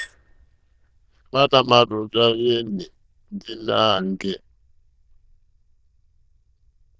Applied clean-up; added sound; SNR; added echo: neural diffusion model UNIVERSE++.